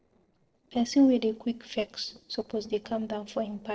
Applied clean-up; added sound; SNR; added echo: neural separator model SepFormer DNS4.